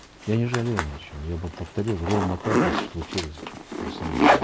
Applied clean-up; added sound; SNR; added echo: none; Zipper (clothing); -2 dB; none.